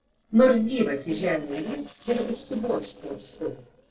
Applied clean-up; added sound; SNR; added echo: neural separator model SepFormer DNS4.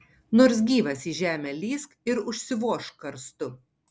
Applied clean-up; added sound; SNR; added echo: none; none; none; none.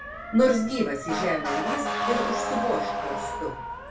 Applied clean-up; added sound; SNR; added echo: none; Motor vehicle (road) / Siren; 2 dB; reverberation time 0.3 s.